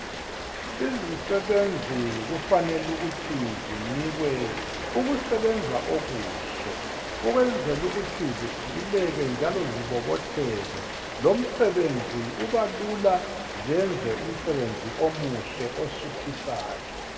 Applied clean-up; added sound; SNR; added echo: none; Rain; 6 dB; reverberation time 1.5 s.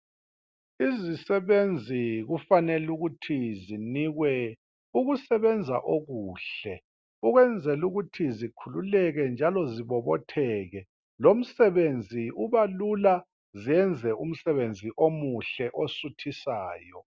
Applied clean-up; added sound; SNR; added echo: none; none; none; none.